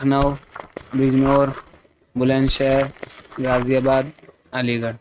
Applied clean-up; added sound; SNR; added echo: neural mask model RNNoise.